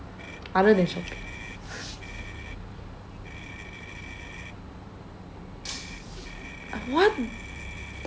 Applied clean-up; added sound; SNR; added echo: none; Shatter + Motor vehicle (road); 14 dB; none.